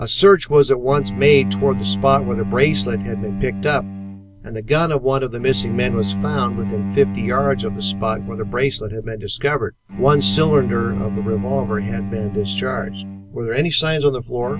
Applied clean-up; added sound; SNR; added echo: none; Bowed string instrument; 6 dB; none.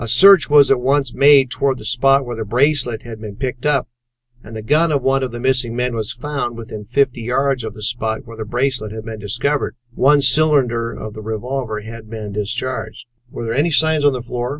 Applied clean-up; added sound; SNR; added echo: none; none; none; none.